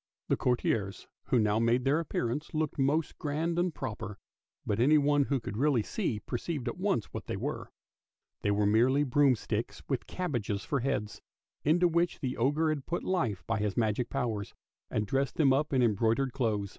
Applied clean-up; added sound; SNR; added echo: none; none; none; none.